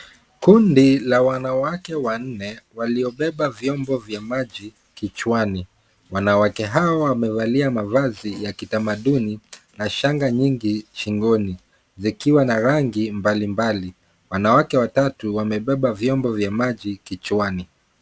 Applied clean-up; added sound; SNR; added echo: none; none; none; none.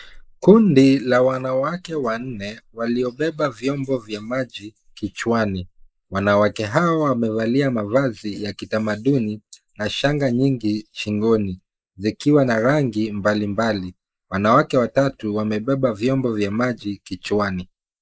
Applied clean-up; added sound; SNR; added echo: neural mask model Resemble Enhance denoiser.